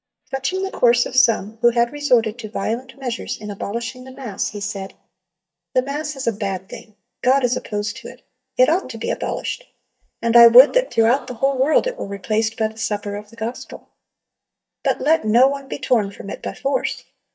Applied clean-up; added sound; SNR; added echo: neural mask model DeepFilterNet 3.